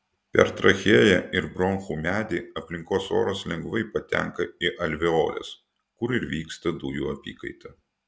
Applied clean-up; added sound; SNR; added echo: none; none; none; none.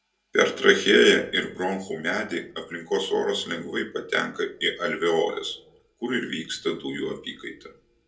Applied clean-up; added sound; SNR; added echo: none; none; none; reverberation time 0.2 s.